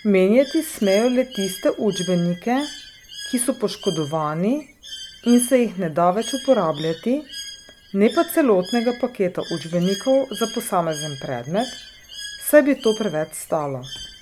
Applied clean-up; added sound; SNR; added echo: none; Bird; 16 dB; none.